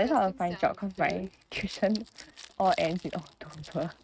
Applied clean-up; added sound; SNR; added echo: neural mask model RNNoise.